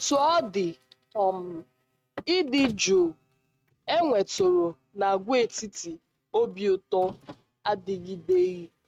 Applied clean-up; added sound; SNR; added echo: neural mask model RNNoise.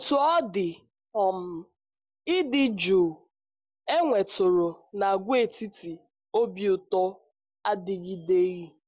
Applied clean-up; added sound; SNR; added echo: none; none; none; none.